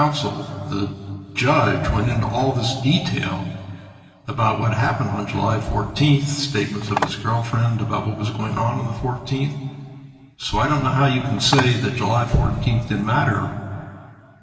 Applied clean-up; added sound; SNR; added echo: none; Telephone; 8 dB; reverberation time 2.4 s.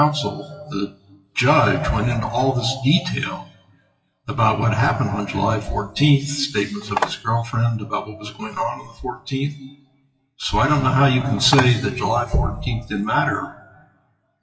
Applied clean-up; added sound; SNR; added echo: classical method WPE with log-MMSE.